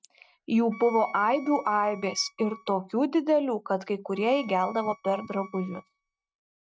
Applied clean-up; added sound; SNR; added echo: neural mask model RNNoise.